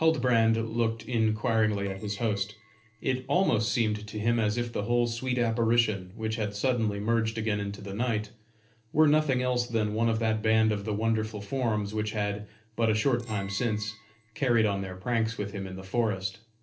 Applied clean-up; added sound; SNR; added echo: neural separator model SepFormer DNS4.